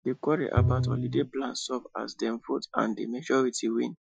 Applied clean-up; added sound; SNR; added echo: classical method Wiener filter.